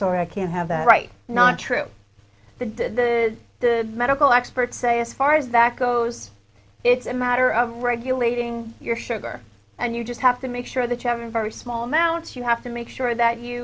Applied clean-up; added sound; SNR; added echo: none; none; none; none.